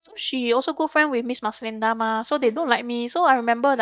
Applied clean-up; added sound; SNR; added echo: neural mask model DeepFilterNet 3.